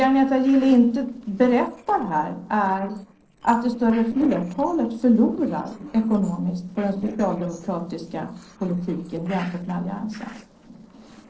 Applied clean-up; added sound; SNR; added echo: neural separator model SepFormer DNS4.